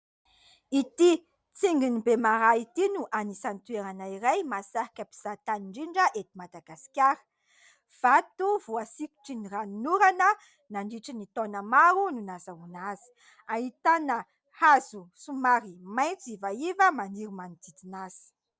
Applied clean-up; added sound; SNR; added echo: none; none; none; none.